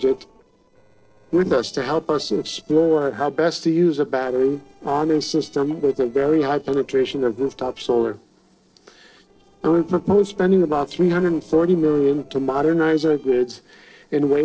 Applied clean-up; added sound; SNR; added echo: neural separator model SepFormer DNS4.